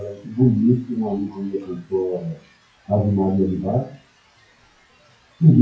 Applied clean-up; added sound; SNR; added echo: classical method WPE with log-MMSE.